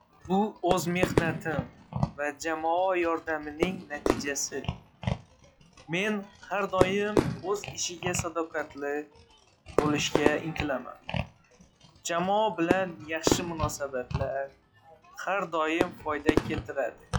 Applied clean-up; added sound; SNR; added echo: classical method log-MMSE.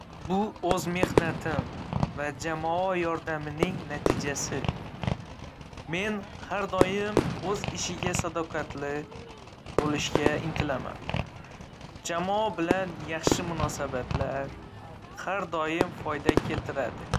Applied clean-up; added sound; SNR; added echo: none; Fireworks; 0 dB; none.